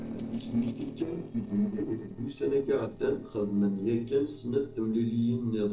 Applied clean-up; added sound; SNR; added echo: neural separator model SepFormer DNS4.